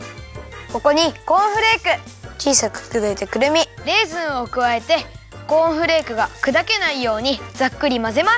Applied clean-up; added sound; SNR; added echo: none; none; none; none.